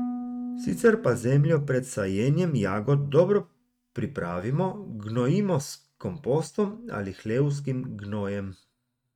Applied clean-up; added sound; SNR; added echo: neural mask model RNNoise.